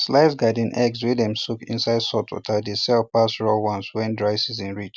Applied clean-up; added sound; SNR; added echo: none; none; none; none.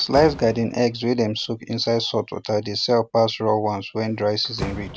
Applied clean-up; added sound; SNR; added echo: none; Slam; 16 dB; none.